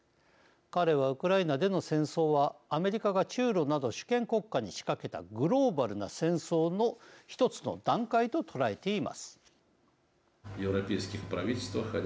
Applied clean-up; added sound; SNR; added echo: none; none; none; none.